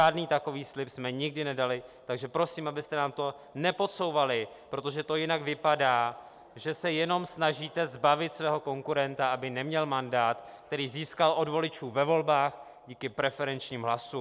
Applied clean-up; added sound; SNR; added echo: none; none; none; none.